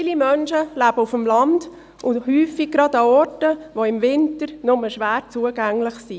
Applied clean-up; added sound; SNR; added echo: none; none; none; none.